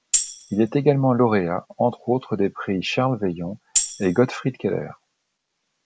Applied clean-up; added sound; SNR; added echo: none; Tambourine; 4 dB; none.